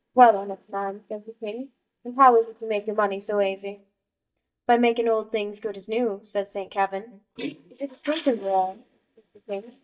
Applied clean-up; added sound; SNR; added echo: neural mask model DeepFilterNet 3.